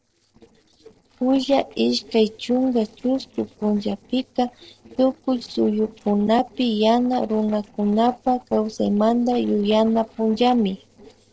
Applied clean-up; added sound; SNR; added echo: neural separator model SepFormer DNS4.